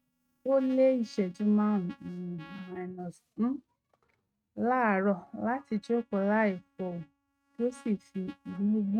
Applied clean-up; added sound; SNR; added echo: neural mask model RNNoise.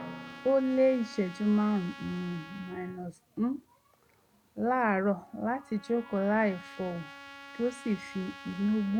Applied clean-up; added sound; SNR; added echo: none; Trumpet + Drum; 17 dB; none.